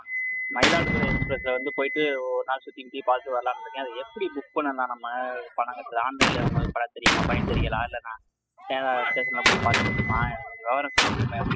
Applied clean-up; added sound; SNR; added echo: classical method spectral subtraction.